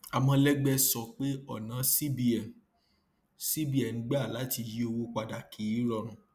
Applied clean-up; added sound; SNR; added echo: none; none; none; none.